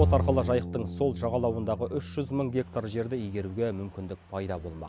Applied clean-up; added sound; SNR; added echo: none; Bowed string instrument; 4 dB; none.